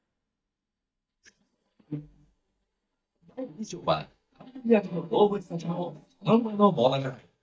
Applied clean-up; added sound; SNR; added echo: neural mask model DeepFilterNet 3.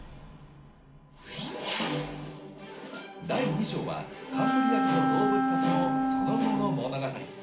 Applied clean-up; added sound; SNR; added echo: none; Wind instrument, woodwind instrument; -4 dB; reverberation time 0.4 s.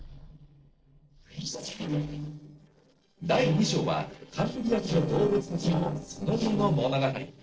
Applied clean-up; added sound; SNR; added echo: neural separator model SepFormer DNS4.